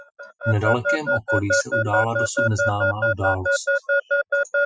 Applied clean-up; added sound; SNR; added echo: classical method Wiener filter.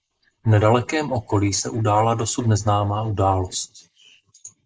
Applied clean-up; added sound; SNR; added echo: neural mask model Resemble Enhance denoiser.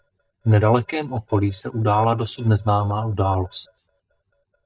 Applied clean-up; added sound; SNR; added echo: neural mask model DeepFilterNet 3.